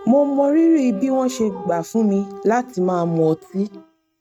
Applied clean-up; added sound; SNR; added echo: neural mask model RNNoise.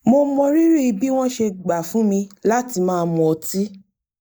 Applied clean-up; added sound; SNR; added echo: neural mask model Resemble Enhance denoiser.